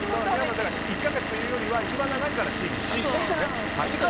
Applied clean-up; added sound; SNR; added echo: none; Engine / Vehicle; 2 dB; none.